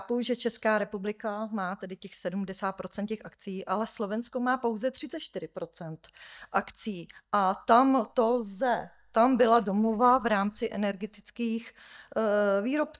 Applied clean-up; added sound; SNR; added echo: neural mask model DeepFilterNet 3.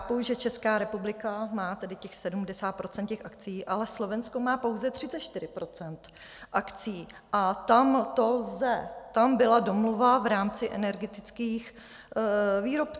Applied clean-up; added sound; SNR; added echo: none; none; none; none.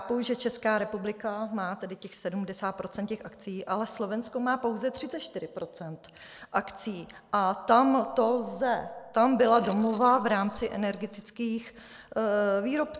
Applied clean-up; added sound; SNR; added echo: neural mask model Resemble Enhance denoiser.